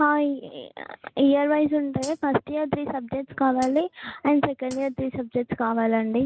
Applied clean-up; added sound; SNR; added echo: neural mask model RNNoise.